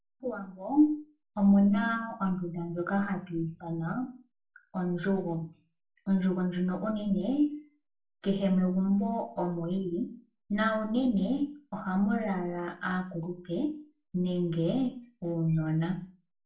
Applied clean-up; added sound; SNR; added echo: none; none; none; reverberation time 0.3 s.